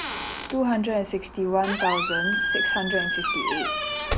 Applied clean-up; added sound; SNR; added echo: none; Squeak; -1 dB; none.